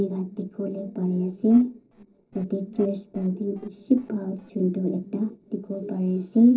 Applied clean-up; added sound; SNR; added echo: neural separator model SepFormer DNS4.